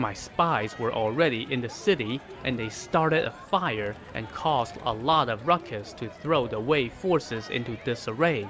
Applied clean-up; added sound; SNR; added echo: none; Crowd; 17 dB; none.